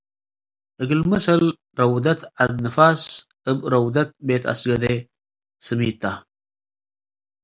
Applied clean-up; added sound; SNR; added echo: none; none; none; none.